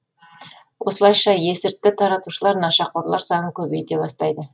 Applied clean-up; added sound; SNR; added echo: none; none; none; none.